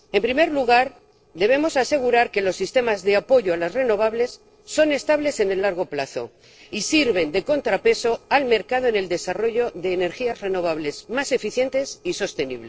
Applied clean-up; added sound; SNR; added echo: neural separator model SepFormer DNS4.